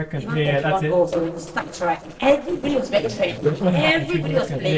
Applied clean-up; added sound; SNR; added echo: neural separator model SepFormer DNS4.